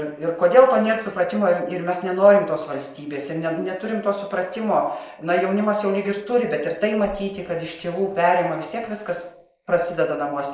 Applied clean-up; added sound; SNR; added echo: neural mask model Resemble Enhance denoiser.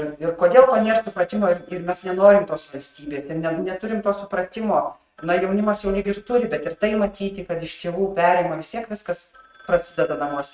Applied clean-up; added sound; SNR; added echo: neural mask model RNNoise.